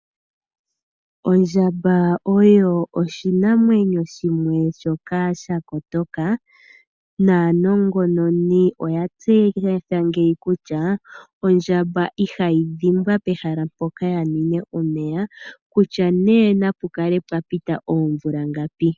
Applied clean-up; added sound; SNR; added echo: none; none; none; none.